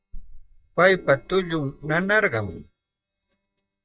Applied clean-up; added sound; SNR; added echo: neural mask model DeepFilterNet 3.